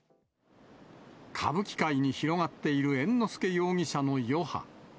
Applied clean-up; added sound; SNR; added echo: none; none; none; none.